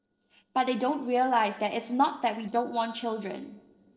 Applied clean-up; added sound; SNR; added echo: neural separator model SepFormer DNS4.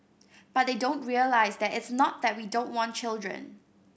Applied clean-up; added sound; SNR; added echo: none; none; none; none.